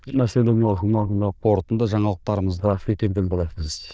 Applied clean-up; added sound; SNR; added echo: neural diffusion model UNIVERSE++.